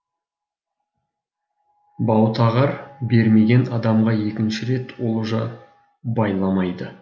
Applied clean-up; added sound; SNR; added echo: none; none; none; none.